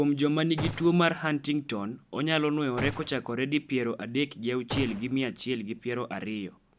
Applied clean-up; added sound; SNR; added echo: none; Gunshot, gunfire; 12 dB; none.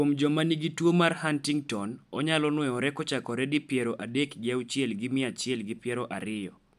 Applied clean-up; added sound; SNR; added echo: none; none; none; none.